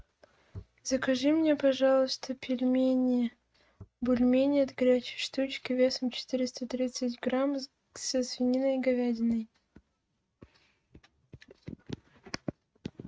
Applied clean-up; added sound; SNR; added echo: neural mask model RNNoise.